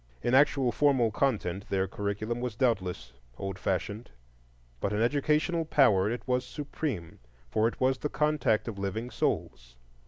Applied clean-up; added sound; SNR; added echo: none; none; none; none.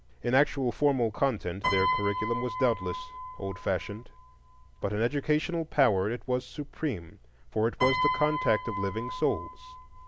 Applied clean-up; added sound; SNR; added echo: none; Piano; 6 dB; none.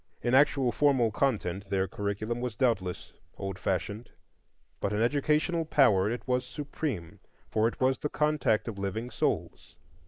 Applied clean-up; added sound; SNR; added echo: neural mask model Resemble Enhance denoiser.